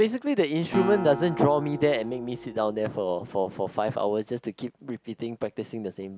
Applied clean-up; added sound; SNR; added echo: none; Acoustic guitar; 10 dB; none.